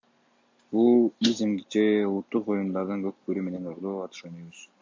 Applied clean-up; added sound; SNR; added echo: none; none; none; none.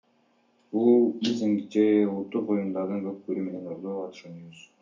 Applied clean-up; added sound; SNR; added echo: none; none; none; reverberation time 0.3 s.